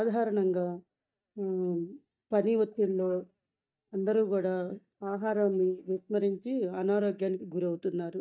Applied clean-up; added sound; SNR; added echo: neural mask model DeepFilterNet 3.